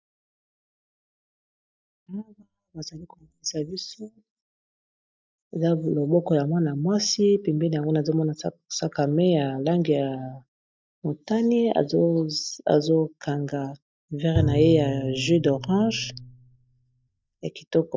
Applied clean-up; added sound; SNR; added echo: neural mask model DeepFilterNet 3.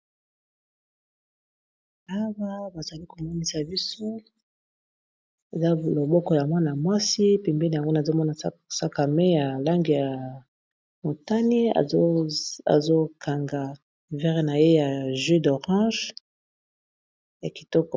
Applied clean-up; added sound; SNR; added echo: none; none; none; none.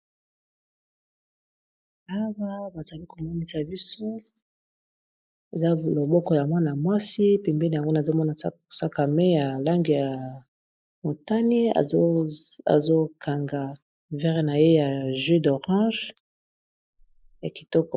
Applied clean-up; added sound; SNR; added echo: neural mask model Resemble Enhance denoiser.